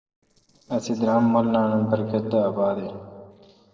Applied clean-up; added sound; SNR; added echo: neural separator model SepFormer DNS4.